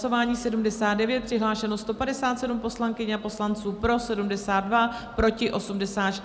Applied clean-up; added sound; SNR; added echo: none; none; none; none.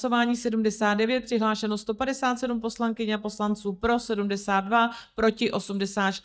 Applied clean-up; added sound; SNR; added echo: neural mask model DeepFilterNet 3.